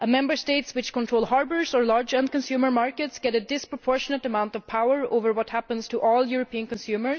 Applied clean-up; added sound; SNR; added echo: none; none; none; none.